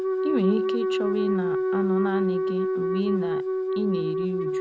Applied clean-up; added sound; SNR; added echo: none; Wind instrument, woodwind instrument; -3 dB; none.